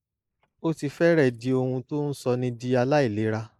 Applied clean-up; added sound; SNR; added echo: neural mask model Resemble Enhance denoiser.